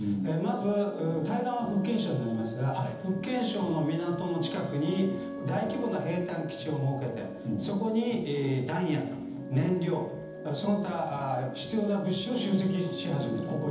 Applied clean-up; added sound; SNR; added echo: none; Wind instrument, woodwind instrument; 15 dB; reverberation time 1.3 s.